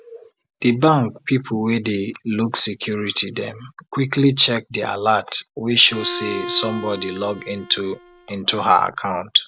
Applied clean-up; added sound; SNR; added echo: none; Bowed string instrument; 14 dB; none.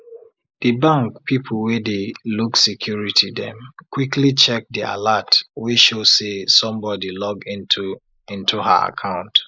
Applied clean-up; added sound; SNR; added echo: neural mask model Resemble Enhance denoiser.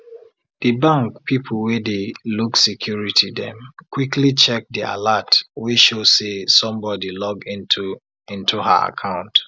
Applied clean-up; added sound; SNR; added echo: none; none; none; none.